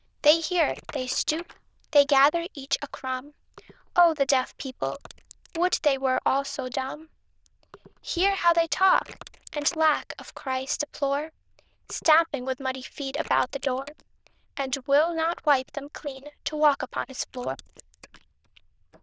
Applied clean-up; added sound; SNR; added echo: neural diffusion model UNIVERSE++.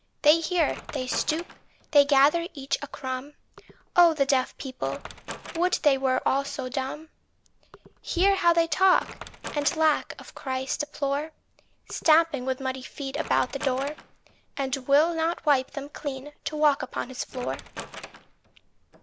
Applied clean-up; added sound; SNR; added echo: none; Wood; 18 dB; none.